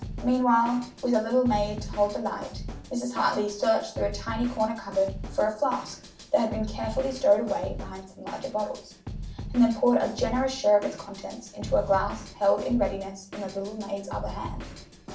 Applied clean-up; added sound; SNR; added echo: none; Drum kit; 12 dB; reverberation time 0.3 s.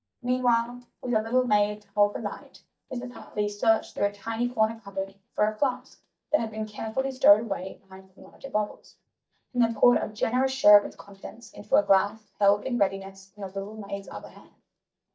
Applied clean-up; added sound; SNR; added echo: neural mask model DeepFilterNet 3.